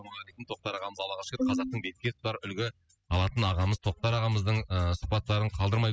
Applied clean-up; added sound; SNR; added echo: classical method spectral subtraction.